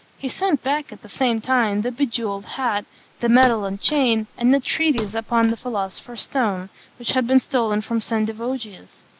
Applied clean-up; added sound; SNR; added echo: none; Thump, thud; 14 dB; none.